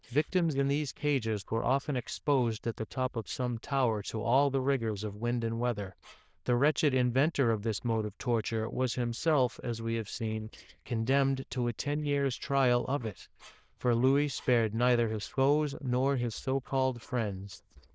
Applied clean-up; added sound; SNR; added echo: neural diffusion model UNIVERSE++.